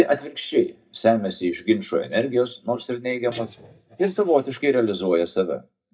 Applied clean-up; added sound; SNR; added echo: neural mask model DeepFilterNet 3.